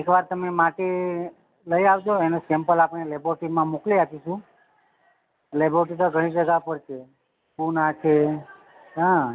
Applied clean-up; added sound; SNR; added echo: none; none; none; none.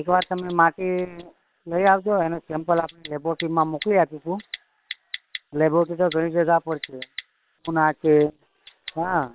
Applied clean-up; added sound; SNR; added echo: neural separator model SepFormer WHAM!.